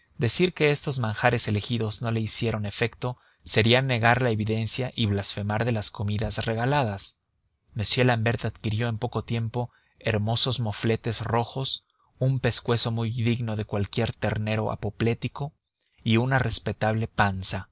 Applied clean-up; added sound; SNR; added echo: none; none; none; none.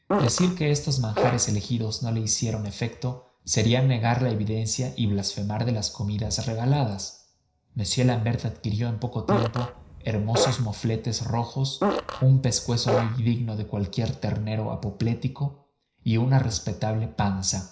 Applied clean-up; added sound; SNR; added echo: none; Fart; 4 dB; reverberation time 0.5 s.